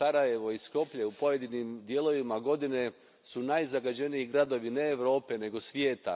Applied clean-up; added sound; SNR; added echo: none; none; none; none.